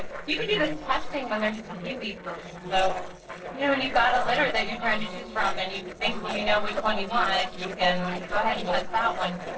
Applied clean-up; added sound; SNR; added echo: neural separator model SepFormer DNS4.